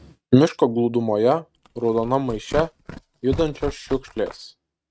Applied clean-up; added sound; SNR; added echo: neural mask model RNNoise.